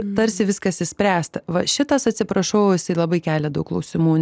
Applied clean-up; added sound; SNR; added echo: none; none; none; none.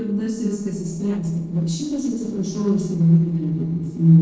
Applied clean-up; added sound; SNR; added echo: neural separator model SepFormer DNS4.